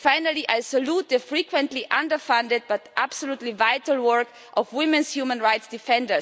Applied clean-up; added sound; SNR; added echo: none; none; none; none.